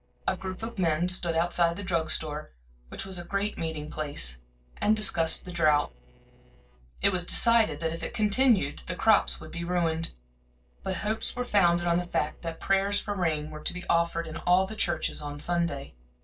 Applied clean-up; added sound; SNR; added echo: neural separator model SepFormer DNS4.